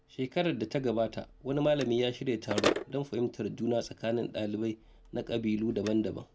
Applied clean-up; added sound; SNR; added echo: none; Telephone; 9 dB; none.